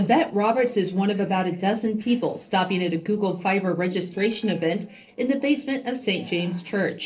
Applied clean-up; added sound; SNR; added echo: neural separator model SepFormer DNS4.